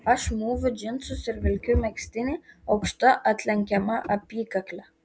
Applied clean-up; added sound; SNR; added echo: none; none; none; none.